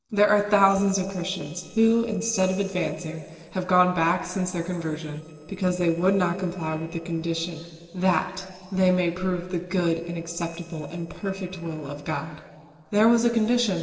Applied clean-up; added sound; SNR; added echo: neural separator model SepFormer DNS4.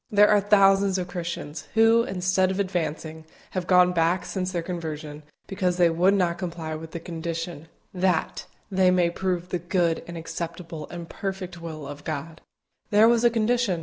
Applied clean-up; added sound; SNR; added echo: none; none; none; none.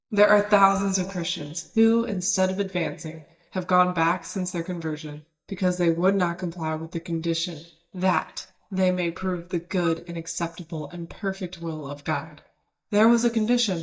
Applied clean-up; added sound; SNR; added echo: neural mask model DeepFilterNet 3.